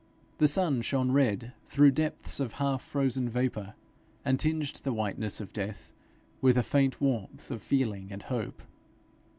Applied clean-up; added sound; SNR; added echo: none; none; none; none.